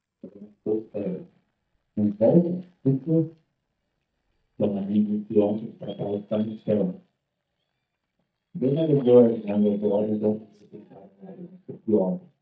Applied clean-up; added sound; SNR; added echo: neural mask model DeepFilterNet 3.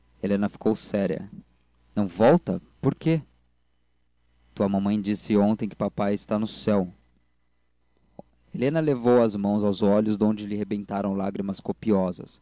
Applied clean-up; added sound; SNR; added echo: none; none; none; none.